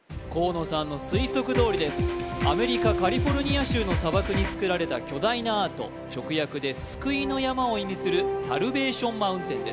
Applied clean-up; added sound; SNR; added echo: none; Drum kit; 3 dB; none.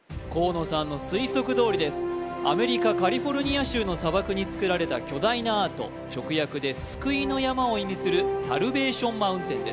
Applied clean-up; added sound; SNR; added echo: none; none; none; none.